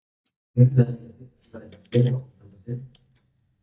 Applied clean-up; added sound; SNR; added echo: neural mask model DeepFilterNet 3.